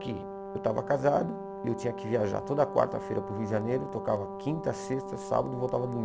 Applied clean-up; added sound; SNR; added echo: none; Brass instrument; 8 dB; none.